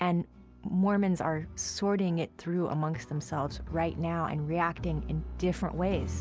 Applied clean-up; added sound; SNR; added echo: none; none; none; none.